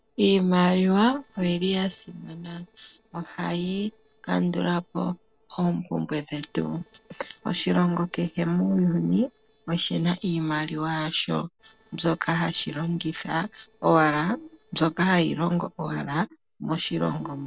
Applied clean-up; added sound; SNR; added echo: neural separator model SepFormer DNS4.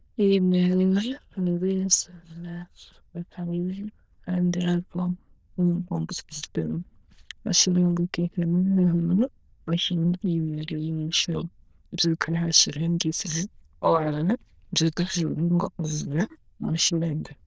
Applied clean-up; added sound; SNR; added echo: neural diffusion model UNIVERSE++.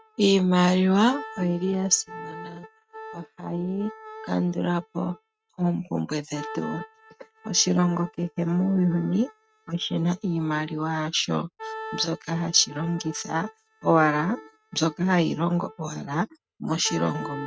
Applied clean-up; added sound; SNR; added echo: neural mask model RNNoise.